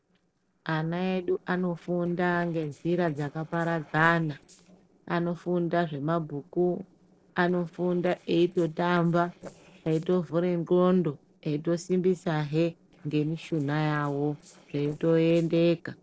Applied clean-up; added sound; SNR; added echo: neural separator model SepFormer DNS4.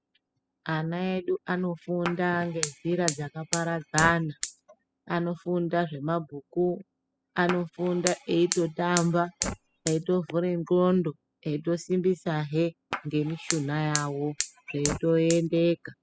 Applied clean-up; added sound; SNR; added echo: classical method spectral subtraction.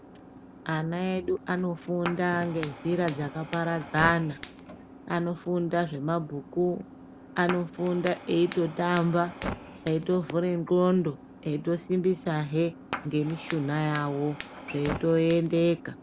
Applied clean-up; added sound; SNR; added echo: none; Fire; 10 dB; none.